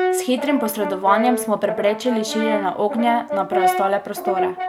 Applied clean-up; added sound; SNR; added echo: none; Brass instrument; 3 dB; none.